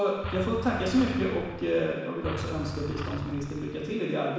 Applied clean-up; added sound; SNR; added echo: none; Engine; 8 dB; reverberation time 1.1 s.